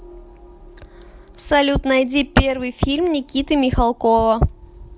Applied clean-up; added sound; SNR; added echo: none; none; none; none.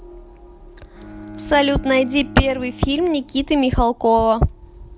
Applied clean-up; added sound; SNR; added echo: none; Bowed string instrument; 19 dB; none.